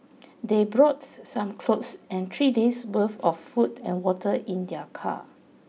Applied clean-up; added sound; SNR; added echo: none; none; none; none.